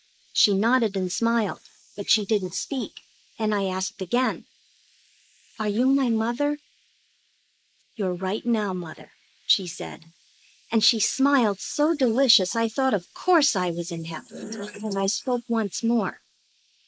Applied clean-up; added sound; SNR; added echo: neural mask model Resemble Enhance denoiser.